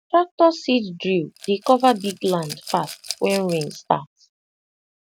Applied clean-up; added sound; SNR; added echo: none; Rattle / Glass; 15 dB; none.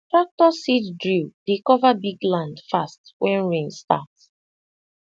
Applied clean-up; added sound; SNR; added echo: none; none; none; none.